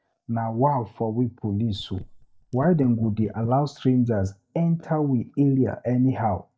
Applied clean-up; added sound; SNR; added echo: neural mask model DeepFilterNet 3.